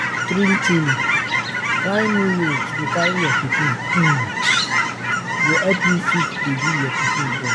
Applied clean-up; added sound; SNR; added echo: none; Chirp, tweet / Fowl; -3 dB; none.